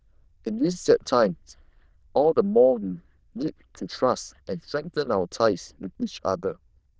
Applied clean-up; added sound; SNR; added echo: neural diffusion model UNIVERSE++.